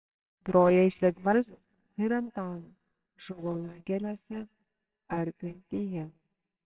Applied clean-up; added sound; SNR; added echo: neural separator model SepFormer WHAMR!.